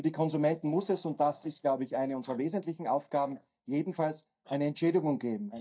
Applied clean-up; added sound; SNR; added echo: neural mask model DeepFilterNet 3.